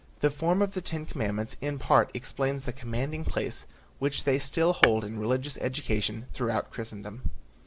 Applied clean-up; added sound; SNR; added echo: none; Tap / Hammer; 3 dB; none.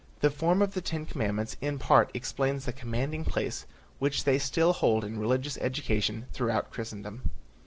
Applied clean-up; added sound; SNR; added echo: none; none; none; none.